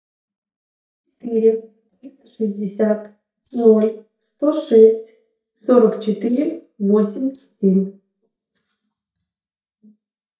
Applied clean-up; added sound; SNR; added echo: neural mask model DeepFilterNet 3.